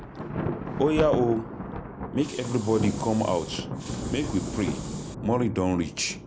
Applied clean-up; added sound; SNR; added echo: none; Hiss + Thunder; 6 dB; none.